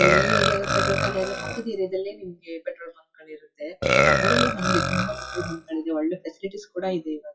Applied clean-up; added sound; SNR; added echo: classical method WPE with log-MMSE.